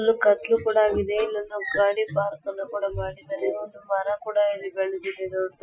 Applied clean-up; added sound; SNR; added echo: classical method Wiener filter.